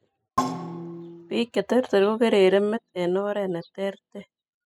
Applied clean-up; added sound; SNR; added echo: classical method spectral subtraction.